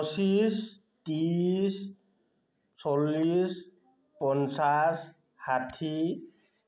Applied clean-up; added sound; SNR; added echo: none; none; none; none.